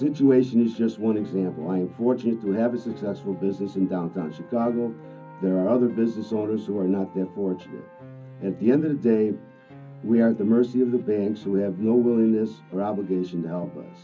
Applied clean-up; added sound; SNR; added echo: none; Piano; 20 dB; reverberation time 0.4 s.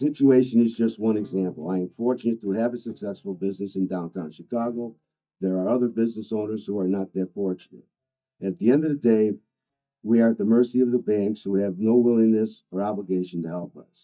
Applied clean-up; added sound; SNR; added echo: neural mask model DeepFilterNet 3.